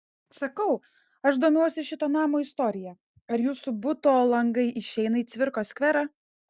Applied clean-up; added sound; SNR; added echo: none; none; none; none.